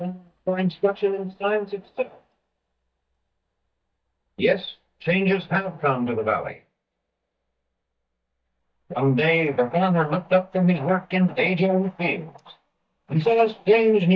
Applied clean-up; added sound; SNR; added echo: neural mask model DeepFilterNet 3.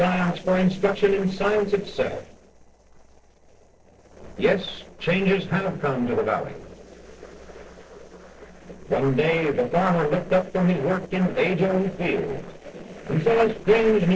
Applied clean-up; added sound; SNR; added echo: neural separator model SepFormer DNS4.